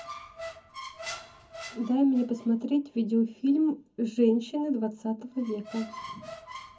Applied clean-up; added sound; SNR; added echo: none; Squeak; 16 dB; reverberation time 0.4 s.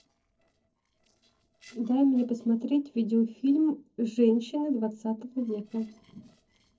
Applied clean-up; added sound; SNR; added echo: neural separator model SepFormer DNS4.